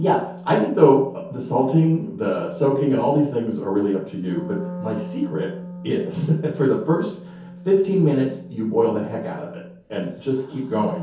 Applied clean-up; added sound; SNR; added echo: none; Wind instrument, woodwind instrument; 15 dB; reverberation time 0.6 s.